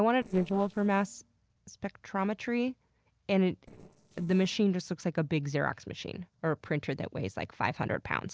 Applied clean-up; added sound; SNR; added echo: neural separator model SepFormer DNS4.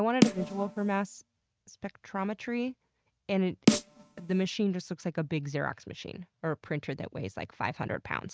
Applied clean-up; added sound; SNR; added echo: neural mask model RNNoise.